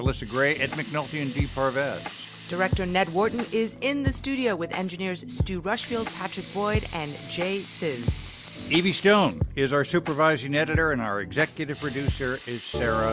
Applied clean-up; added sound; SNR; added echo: none; Sink (filling or washing) / Water tap, faucet / Liquid; 14 dB; none.